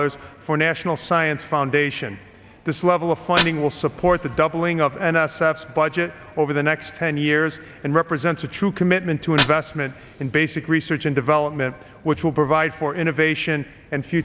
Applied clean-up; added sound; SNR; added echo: none; Fire; 13 dB; none.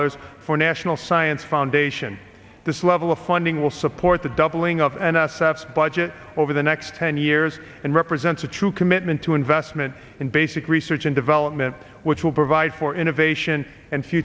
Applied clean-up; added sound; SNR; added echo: none; none; none; none.